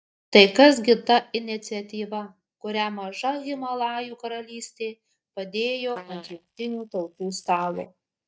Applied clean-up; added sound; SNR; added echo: neural mask model DeepFilterNet 3.